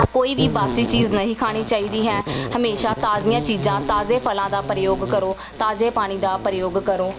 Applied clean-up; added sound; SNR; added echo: none; Insect; 7 dB; none.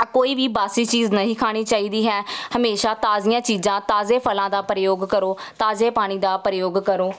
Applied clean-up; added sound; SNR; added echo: none; none; none; none.